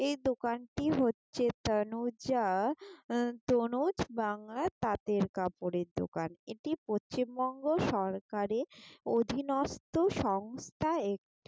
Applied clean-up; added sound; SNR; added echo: none; none; none; none.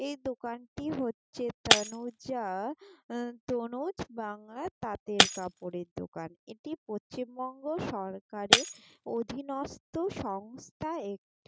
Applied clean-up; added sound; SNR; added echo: none; Shatter; -3 dB; none.